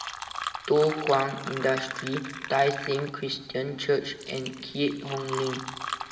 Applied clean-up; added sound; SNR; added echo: none; Fill (with liquid); 9 dB; reverberation time 2.7 s.